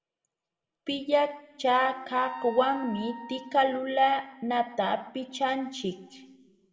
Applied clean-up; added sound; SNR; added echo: none; Wind instrument, woodwind instrument; 16 dB; reverberation time 1.3 s.